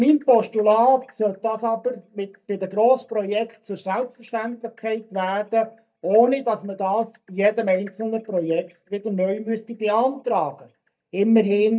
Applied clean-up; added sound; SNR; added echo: neural mask model DeepFilterNet 3.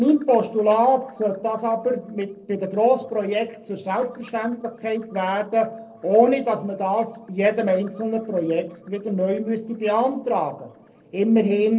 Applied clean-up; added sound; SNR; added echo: neural separator model SepFormer DNS4.